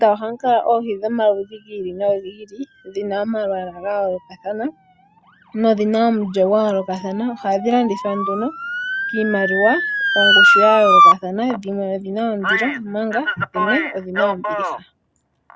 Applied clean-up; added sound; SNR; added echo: none; Motor vehicle (road) / Siren; 1 dB; none.